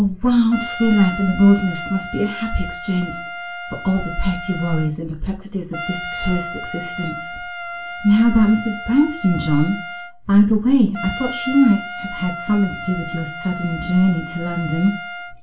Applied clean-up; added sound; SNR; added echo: none; Trumpet; 11 dB; reverberation time 0.3 s.